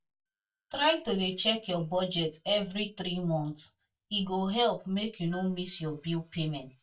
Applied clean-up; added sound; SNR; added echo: neural mask model DeepFilterNet 3.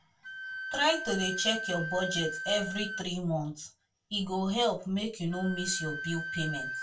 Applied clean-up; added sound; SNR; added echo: none; Wind instrument, woodwind instrument; 7 dB; reverberation time 0.2 s.